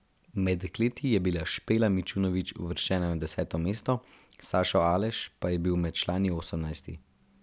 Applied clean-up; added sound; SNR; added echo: none; none; none; none.